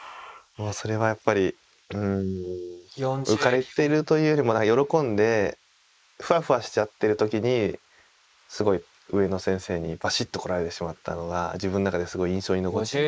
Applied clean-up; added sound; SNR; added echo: neural mask model Resemble Enhance denoiser.